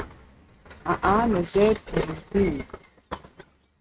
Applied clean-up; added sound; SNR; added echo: neural mask model RNNoise.